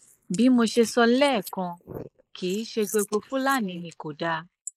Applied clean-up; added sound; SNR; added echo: neural mask model Resemble Enhance denoiser.